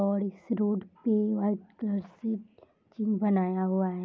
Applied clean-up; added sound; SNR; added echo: none; none; none; none.